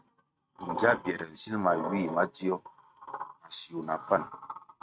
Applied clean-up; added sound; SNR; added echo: neural mask model RNNoise.